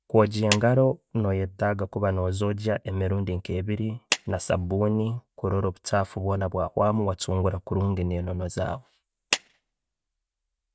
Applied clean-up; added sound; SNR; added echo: none; Clapping; 8 dB; none.